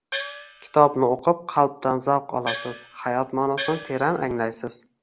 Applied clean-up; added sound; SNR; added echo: none; Gong; 11 dB; none.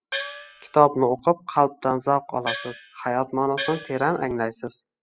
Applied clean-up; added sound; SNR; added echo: classical method spectral subtraction.